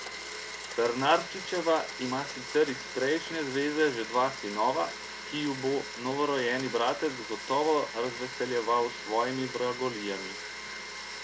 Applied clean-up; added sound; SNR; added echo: none; Domestic sounds, home sounds; 9 dB; none.